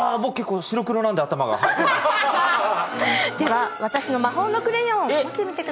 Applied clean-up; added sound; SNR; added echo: none; none; none; none.